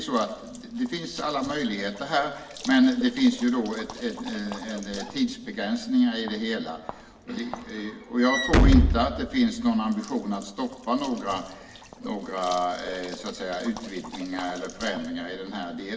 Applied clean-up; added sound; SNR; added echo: none; Walk, footsteps / Slam; 5 dB; reverberation time 0.9 s.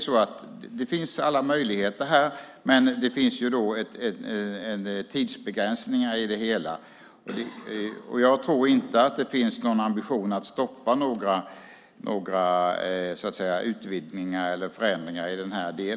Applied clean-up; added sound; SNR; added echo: none; none; none; none.